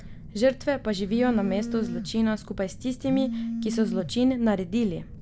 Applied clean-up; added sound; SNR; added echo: none; Telephone; 8 dB; none.